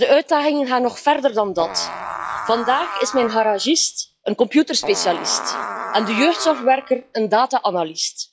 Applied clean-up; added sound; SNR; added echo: classical method log-MMSE.